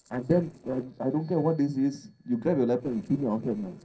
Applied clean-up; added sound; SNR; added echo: neural separator model SepFormer DNS4.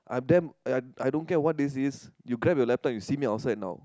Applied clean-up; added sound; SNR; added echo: none; none; none; none.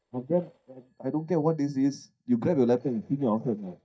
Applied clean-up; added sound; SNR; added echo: neural mask model DeepFilterNet 3.